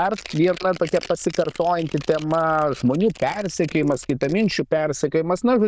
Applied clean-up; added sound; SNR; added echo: neural diffusion model UNIVERSE++.